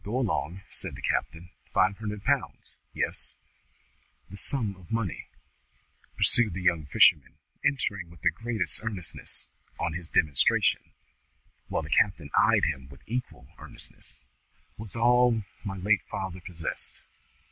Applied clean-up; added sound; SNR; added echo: none; none; none; none.